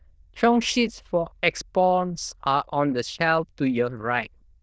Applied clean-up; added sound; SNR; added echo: neural diffusion model UNIVERSE++.